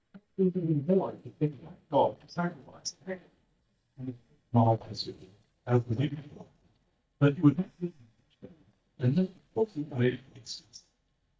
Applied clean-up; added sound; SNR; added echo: neural mask model DeepFilterNet 3.